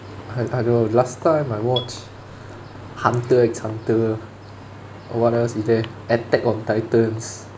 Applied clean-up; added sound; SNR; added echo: none; Marimba, xylophone; 16 dB; none.